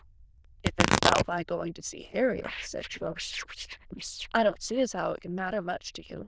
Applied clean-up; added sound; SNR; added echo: neural diffusion model UNIVERSE++.